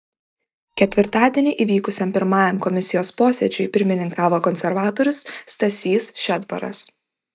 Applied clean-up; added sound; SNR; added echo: neural mask model DeepFilterNet 3.